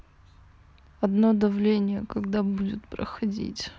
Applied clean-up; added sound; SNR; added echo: none; none; none; none.